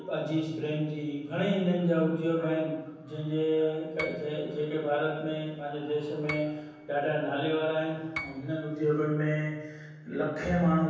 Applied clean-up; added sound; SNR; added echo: none; Piano; 15 dB; reverberation time 1.1 s.